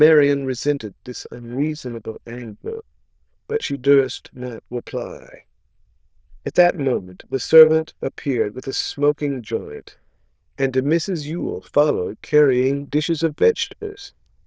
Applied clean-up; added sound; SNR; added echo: neural diffusion model UNIVERSE++.